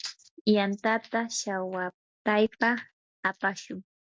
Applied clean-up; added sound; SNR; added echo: none; none; none; none.